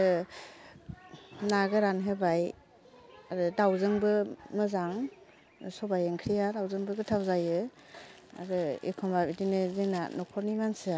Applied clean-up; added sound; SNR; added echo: none; none; none; none.